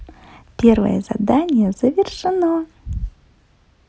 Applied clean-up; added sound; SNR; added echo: none; none; none; none.